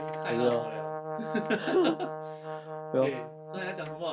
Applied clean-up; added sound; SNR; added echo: none; Brass instrument; 6 dB; none.